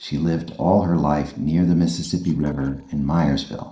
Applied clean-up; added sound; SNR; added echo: neural separator model SepFormer DNS4.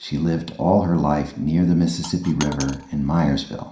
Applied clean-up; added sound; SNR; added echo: none; Coin (dropping); 14 dB; reverberation time 0.5 s.